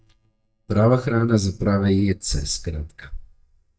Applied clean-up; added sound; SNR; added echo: neural mask model DeepFilterNet 3.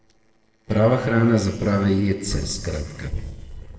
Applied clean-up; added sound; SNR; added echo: neural separator model SepFormer DNS4.